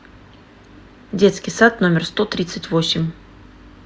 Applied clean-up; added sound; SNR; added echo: none; none; none; none.